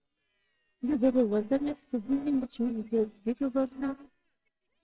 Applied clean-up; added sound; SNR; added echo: neural separator model SepFormer WHAMR!.